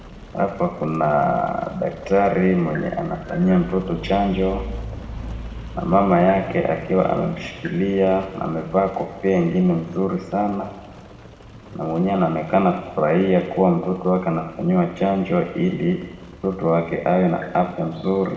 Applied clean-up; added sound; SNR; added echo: none; Rain; 16 dB; reverberation time 1.4 s.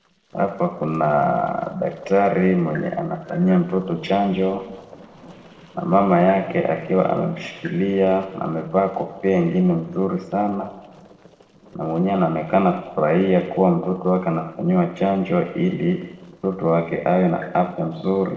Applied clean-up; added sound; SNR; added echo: neural separator model SepFormer DNS4.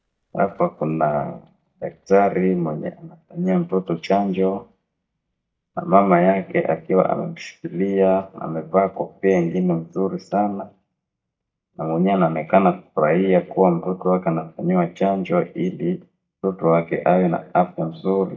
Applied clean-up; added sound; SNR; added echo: neural mask model DeepFilterNet 3.